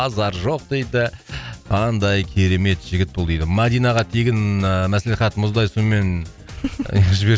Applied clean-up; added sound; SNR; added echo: none; none; none; none.